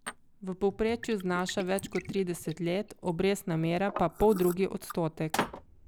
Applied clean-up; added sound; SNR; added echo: none; Liquid; 11 dB; none.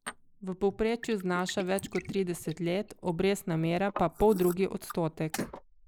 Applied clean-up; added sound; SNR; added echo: neural mask model Resemble Enhance denoiser.